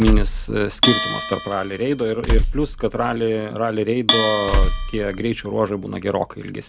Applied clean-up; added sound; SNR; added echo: none; Bell + Tools; 0 dB; none.